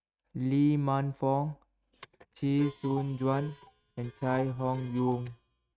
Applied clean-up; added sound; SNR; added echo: neural mask model RNNoise.